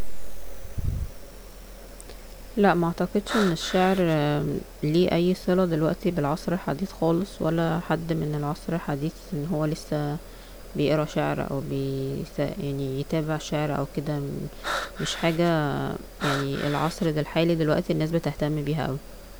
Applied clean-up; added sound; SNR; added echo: none; Breathing; 8 dB; none.